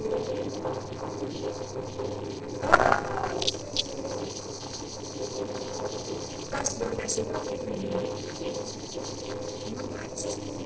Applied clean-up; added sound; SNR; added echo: neural separator model SepFormer DNS4.